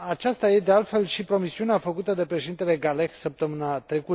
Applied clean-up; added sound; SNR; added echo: none; none; none; none.